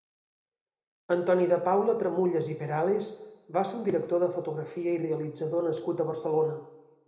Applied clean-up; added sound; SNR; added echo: none; none; none; reverberation time 0.8 s.